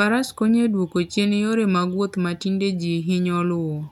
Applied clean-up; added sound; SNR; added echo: none; none; none; none.